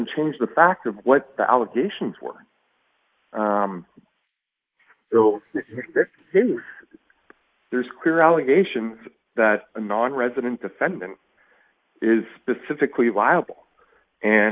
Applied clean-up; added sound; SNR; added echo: neural mask model Resemble Enhance denoiser.